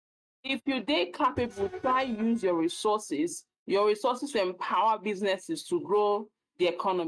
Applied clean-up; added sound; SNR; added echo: neural mask model RNNoise.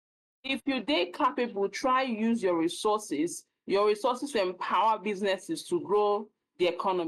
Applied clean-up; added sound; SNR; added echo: none; none; none; none.